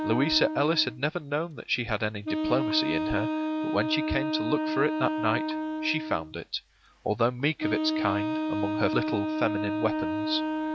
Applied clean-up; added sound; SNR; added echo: none; Wind instrument, woodwind instrument; 1 dB; none.